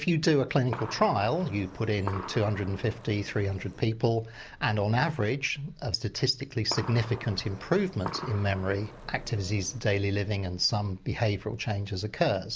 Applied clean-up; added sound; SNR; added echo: none; Gunshot, gunfire; 14 dB; none.